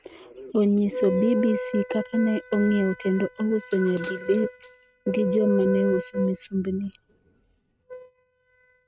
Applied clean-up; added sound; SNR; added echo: neural mask model RNNoise.